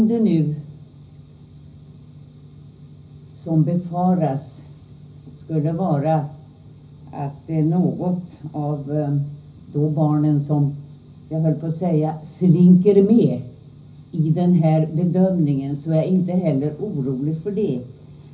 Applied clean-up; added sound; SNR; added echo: none; none; none; reverberation time 0.5 s.